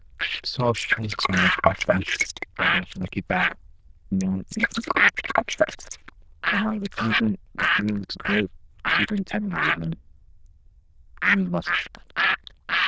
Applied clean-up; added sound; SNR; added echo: neural diffusion model UNIVERSE++.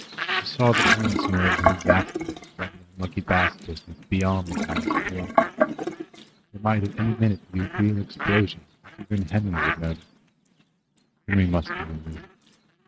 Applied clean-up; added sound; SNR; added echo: neural mask model RNNoise.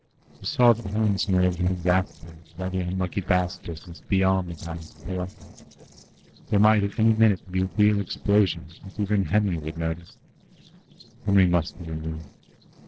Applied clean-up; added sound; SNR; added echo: neural separator model SepFormer DNS4.